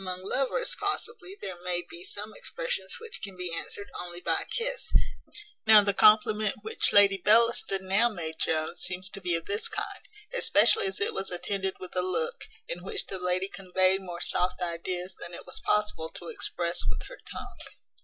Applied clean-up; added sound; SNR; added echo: none; none; none; none.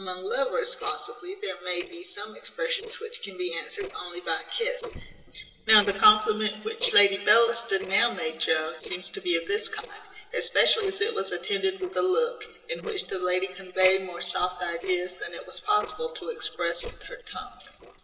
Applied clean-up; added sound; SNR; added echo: neural separator model SepFormer DNS4.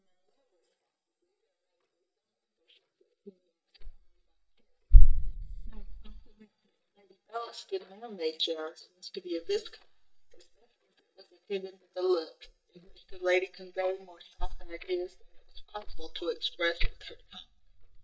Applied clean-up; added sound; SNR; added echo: neural mask model DeepFilterNet 3.